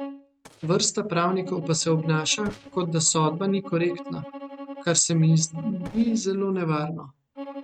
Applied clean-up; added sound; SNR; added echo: neural mask model RNNoise.